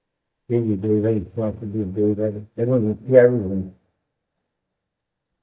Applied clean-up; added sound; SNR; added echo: neural mask model DeepFilterNet 3.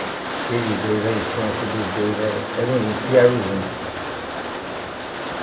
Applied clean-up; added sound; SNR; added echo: none; Rain; 4 dB; reverberation time 1.7 s.